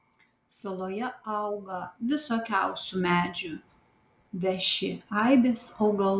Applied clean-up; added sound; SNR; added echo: none; none; none; none.